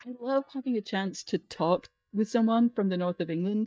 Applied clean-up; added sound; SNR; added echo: neural mask model DeepFilterNet 3.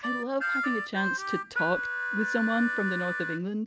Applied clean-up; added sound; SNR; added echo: none; Harmonica; 1 dB; none.